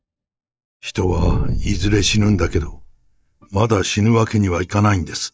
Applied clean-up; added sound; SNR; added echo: neural mask model DeepFilterNet 3.